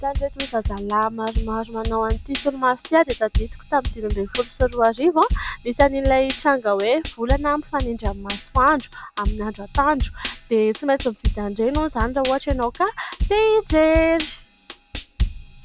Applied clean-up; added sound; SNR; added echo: none; Drum kit; 6 dB; none.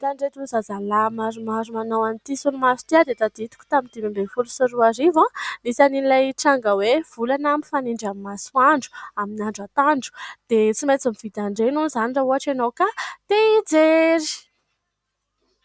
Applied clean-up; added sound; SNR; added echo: none; none; none; none.